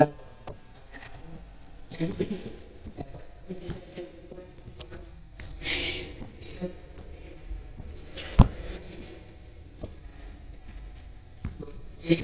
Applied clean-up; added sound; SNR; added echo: neural mask model DeepFilterNet 3.